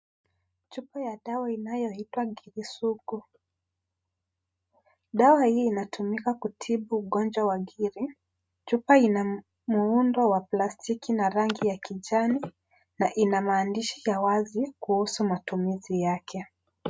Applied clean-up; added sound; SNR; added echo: none; none; none; none.